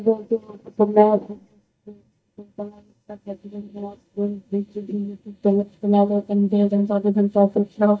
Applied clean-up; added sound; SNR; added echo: neural mask model DeepFilterNet 3.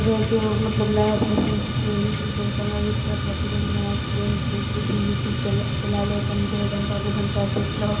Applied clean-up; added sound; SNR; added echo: none; Fire; -2 dB; reverberation time 2.2 s.